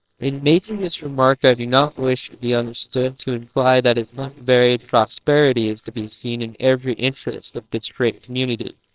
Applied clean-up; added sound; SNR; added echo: neural separator model SepFormer WHAMR!.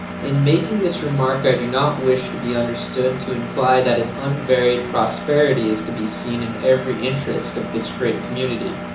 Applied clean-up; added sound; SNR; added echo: none; Engine; 9 dB; reverberation time 0.7 s.